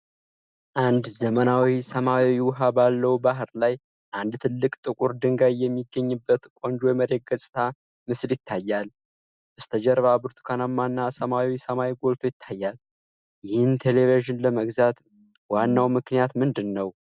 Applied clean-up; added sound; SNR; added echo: none; none; none; none.